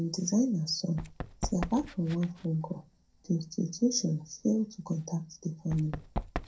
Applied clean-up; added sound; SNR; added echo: none; Run; 11 dB; reverberation time 0.2 s.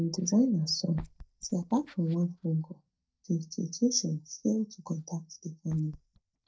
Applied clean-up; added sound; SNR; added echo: neural mask model DeepFilterNet 3.